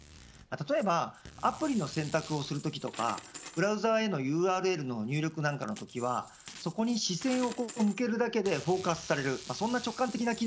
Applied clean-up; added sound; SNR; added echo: none; Coin (dropping) + Packing tape, duct tape; 17 dB; none.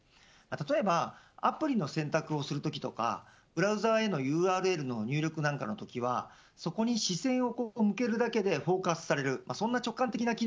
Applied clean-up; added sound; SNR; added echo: none; none; none; none.